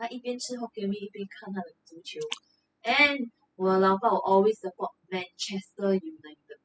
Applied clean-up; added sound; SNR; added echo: classical method spectral subtraction.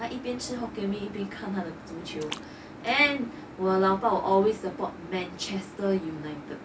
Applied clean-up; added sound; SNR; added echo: none; Splash, splatter; 19 dB; none.